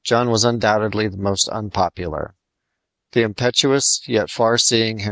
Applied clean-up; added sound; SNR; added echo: none; none; none; none.